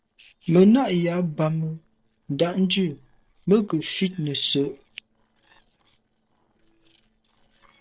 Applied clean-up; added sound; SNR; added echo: neural separator model SepFormer DNS4.